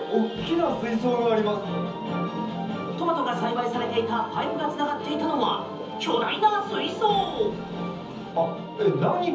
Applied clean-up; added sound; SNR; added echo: none; Wind instrument, woodwind instrument; 19 dB; reverberation time 0.7 s.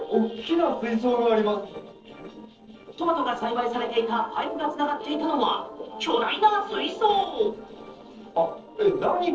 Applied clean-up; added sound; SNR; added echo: neural separator model SepFormer DNS4.